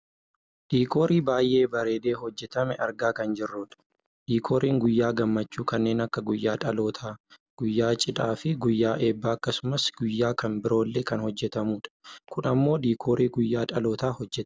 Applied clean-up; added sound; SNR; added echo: none; none; none; none.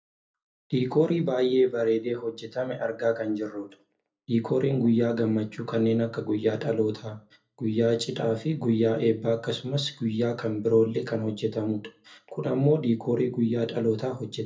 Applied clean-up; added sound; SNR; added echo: none; none; none; reverberation time 0.3 s.